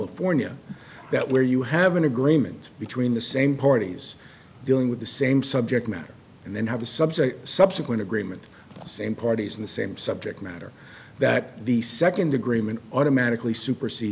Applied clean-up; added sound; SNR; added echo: none; none; none; none.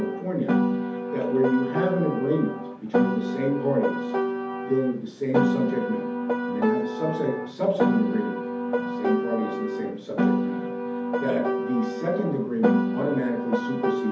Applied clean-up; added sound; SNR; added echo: none; Piano; -1 dB; reverberation time 0.6 s.